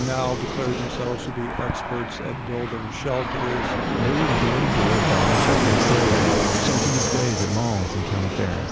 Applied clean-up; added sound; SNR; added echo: none; Fixed-wing aircraft, airplane; -3 dB; none.